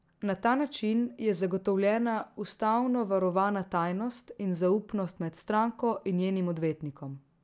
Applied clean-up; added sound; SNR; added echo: none; none; none; none.